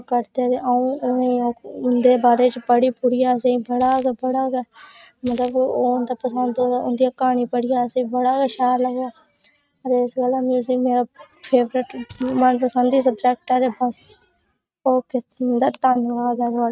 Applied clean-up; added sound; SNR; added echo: neural mask model RNNoise.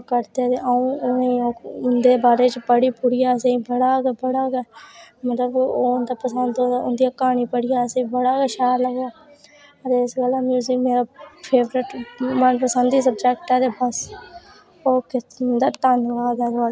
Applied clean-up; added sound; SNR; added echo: none; none; none; none.